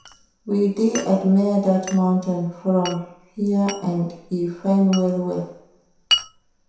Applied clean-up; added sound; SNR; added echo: none; Glass; 12 dB; reverberation time 0.7 s.